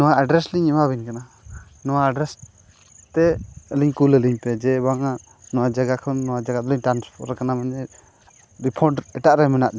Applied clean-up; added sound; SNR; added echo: none; none; none; none.